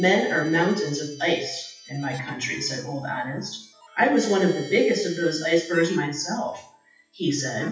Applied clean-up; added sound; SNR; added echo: classical method WPE with log-MMSE.